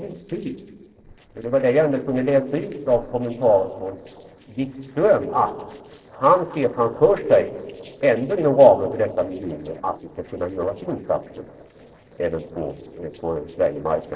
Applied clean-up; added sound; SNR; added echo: neural separator model SepFormer DNS4.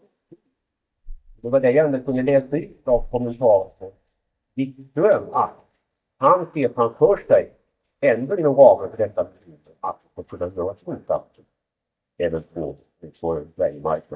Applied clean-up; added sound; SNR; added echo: neural mask model DeepFilterNet 3.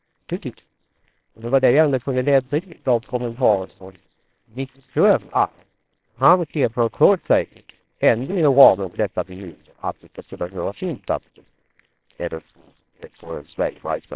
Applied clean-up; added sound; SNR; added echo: neural separator model SepFormer WHAMR!.